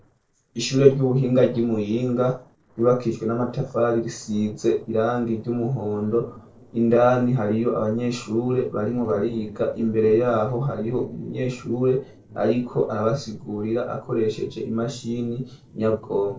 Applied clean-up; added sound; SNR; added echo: neural separator model SepFormer DNS4.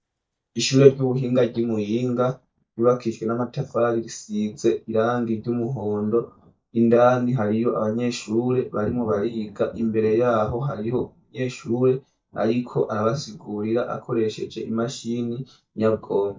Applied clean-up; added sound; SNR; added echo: neural mask model DeepFilterNet 3.